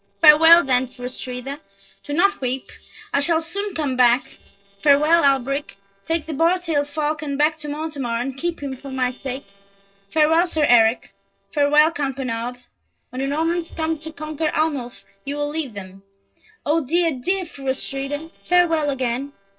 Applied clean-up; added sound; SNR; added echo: neural separator model SepFormer DNS4.